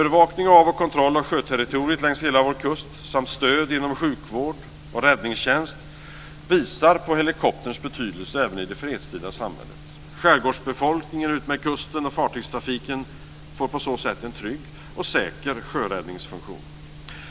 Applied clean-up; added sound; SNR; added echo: none; none; none; none.